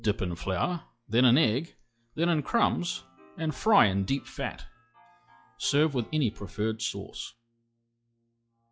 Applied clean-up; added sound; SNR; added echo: classical method log-MMSE.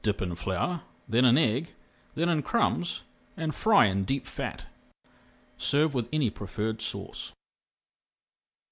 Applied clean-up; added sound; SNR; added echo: none; none; none; none.